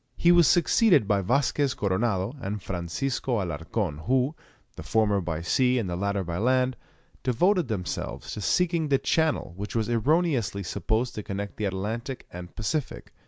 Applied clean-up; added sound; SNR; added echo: none; none; none; none.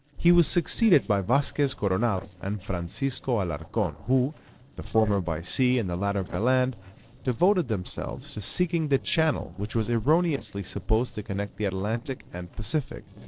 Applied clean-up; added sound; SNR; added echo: neural separator model SepFormer DNS4.